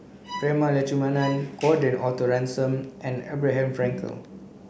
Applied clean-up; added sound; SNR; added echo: none; Bowed string instrument; 15 dB; none.